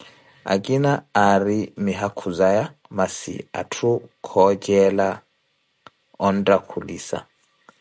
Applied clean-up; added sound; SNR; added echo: none; none; none; none.